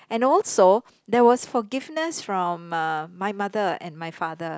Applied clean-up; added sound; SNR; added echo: none; none; none; none.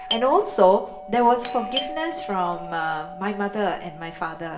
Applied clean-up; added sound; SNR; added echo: none; Doorbell; 10 dB; reverberation time 0.6 s.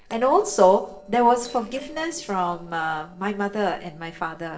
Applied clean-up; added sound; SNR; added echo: neural separator model SepFormer DNS4.